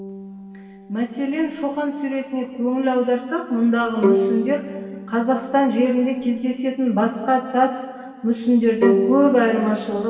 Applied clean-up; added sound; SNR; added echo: none; Bowed string instrument; 7 dB; reverberation time 2.3 s.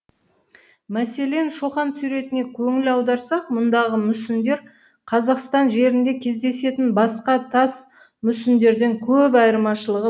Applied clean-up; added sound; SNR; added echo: none; none; none; none.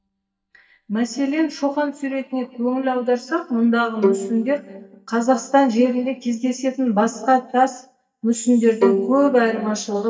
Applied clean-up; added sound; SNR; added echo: neural mask model DeepFilterNet 3.